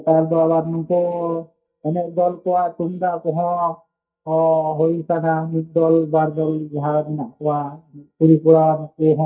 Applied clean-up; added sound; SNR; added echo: neural mask model DeepFilterNet 3.